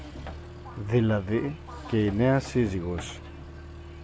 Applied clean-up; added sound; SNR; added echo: none; Accelerating, revving, vroom; 12 dB; none.